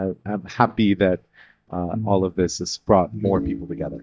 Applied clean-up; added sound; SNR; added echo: neural mask model DeepFilterNet 3.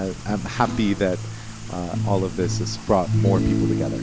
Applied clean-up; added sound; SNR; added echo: none; Rain; 15 dB; none.